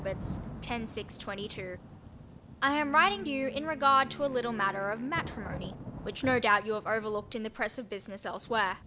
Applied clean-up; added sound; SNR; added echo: none; Wind instrument, woodwind instrument + Thunder / Rain; 12 dB; none.